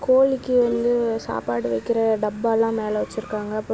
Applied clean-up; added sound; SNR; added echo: none; Plucked string instrument; 18 dB; none.